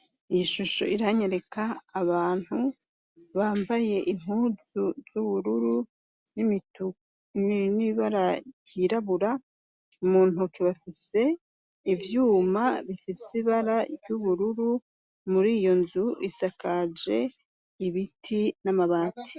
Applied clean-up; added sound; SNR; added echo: none; none; none; none.